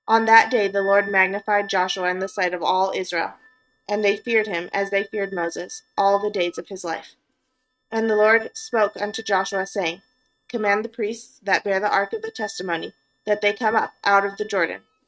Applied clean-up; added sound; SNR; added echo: neural mask model RNNoise.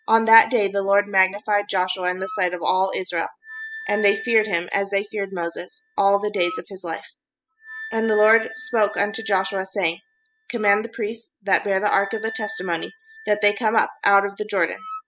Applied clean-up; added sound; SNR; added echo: classical method spectral subtraction.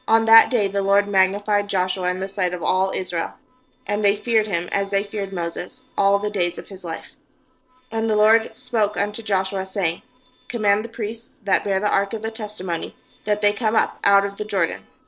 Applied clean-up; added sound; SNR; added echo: neural separator model SepFormer DNS4.